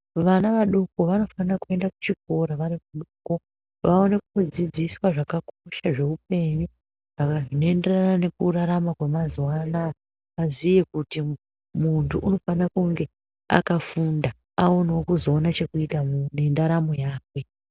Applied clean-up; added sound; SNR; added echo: none; none; none; none.